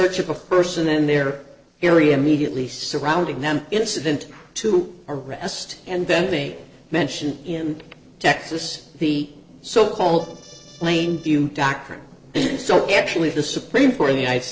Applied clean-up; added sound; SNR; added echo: neural separator model SepFormer DNS4.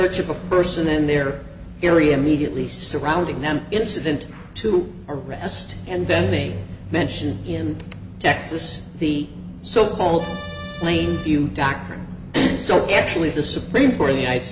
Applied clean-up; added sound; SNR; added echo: none; Accordion; 13 dB; none.